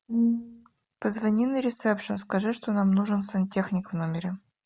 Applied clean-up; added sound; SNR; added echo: neural mask model RNNoise.